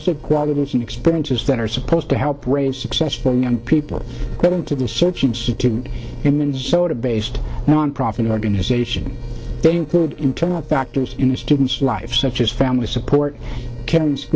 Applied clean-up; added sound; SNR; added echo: neural separator model SepFormer DNS4.